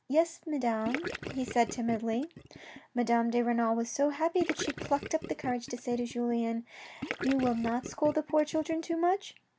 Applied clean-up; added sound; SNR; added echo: none; Gurgling / Liquid; 11 dB; none.